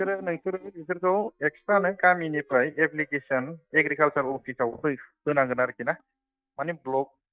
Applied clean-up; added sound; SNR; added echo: neural mask model DeepFilterNet 3.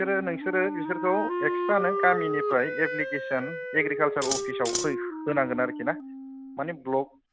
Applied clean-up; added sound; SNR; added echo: none; Scissors + Wind instrument, woodwind instrument; 3 dB; none.